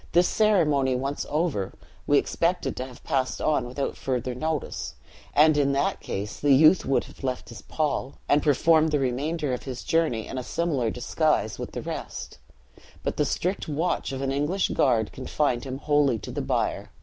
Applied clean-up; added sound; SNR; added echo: none; none; none; none.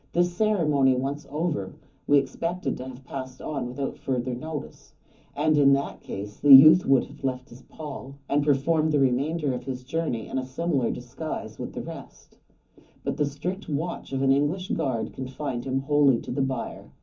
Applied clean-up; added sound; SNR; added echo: none; none; none; reverberation time 0.3 s.